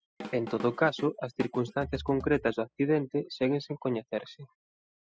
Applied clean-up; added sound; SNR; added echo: classical method spectral subtraction.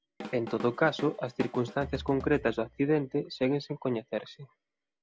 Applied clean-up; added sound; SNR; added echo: none; Drum kit; 14 dB; none.